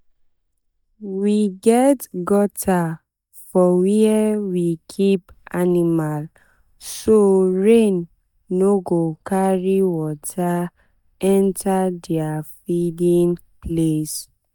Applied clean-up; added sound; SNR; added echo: neural mask model DeepFilterNet 3.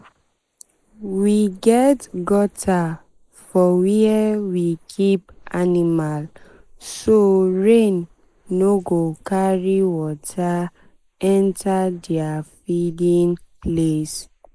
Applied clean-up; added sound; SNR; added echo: neural mask model Resemble Enhance denoiser.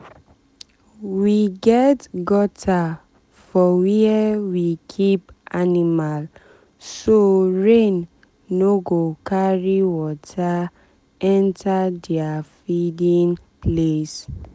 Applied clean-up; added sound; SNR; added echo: none; none; none; none.